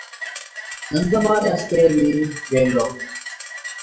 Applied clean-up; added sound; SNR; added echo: classical method WPE with log-MMSE.